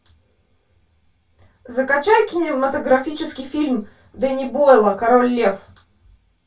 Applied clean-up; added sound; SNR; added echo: none; none; none; reverberation time 0.1 s.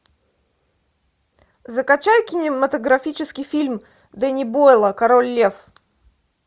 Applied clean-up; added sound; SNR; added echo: none; none; none; none.